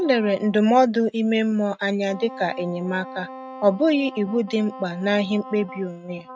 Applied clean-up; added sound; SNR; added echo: neural mask model RNNoise.